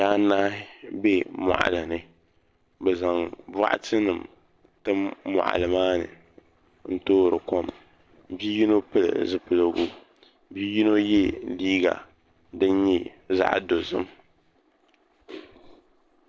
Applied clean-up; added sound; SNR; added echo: neural separator model SepFormer DNS4.